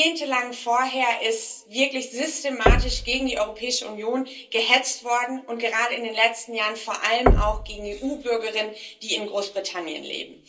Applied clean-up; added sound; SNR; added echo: none; Knock; 1 dB; reverberation time 0.3 s.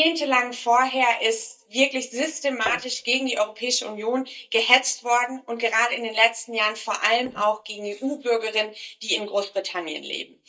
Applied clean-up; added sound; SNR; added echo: neural mask model DeepFilterNet 3.